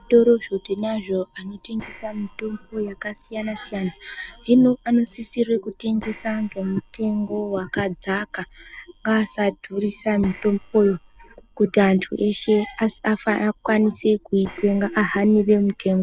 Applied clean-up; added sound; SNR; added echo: neural separator model SepFormer DNS4.